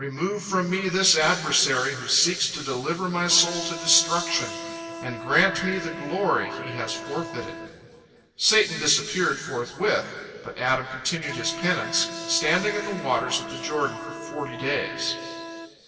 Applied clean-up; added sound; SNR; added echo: none; Wind instrument, woodwind instrument; 13 dB; reverberation time 2.4 s.